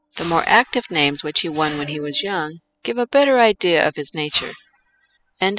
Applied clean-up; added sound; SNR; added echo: classical method spectral subtraction.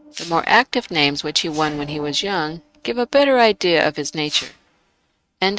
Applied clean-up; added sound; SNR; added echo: neural mask model RNNoise.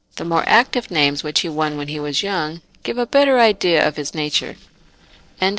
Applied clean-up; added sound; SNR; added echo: neural separator model SepFormer DNS4.